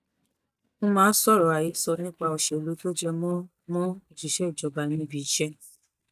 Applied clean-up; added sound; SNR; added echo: neural mask model DeepFilterNet 3.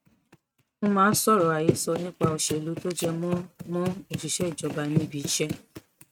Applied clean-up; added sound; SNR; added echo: neural mask model RNNoise.